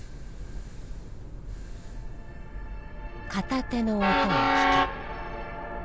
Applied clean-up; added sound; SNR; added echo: none; Train; -4 dB; none.